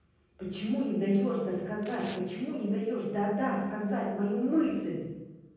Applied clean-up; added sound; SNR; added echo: none; Tearing; 18 dB; reverberation time 1.3 s.